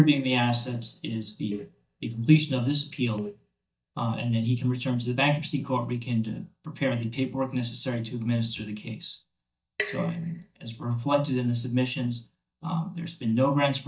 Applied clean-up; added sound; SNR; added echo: neural mask model DeepFilterNet 3.